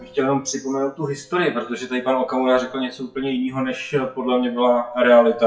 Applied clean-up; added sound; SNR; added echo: classical method WPE with log-MMSE.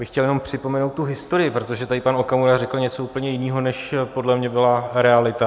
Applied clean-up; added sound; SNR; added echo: none; none; none; none.